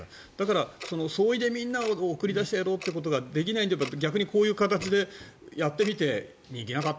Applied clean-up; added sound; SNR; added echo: none; Tick-tock; 20 dB; none.